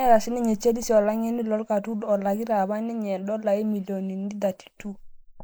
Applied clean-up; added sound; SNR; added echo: neural mask model Resemble Enhance denoiser.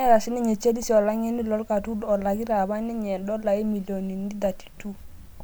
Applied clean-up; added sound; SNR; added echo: none; Writing; 18 dB; none.